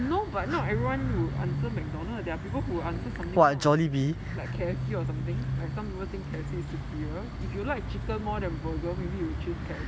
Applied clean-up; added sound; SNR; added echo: none; none; none; none.